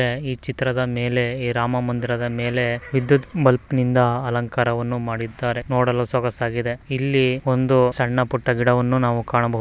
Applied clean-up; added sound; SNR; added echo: none; none; none; none.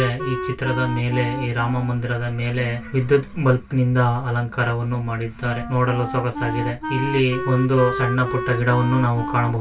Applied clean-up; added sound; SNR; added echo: none; Wind instrument, woodwind instrument; 9 dB; reverberation time 0.2 s.